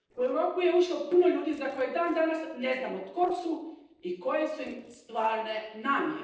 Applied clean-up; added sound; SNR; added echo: neural separator model SepFormer DNS4.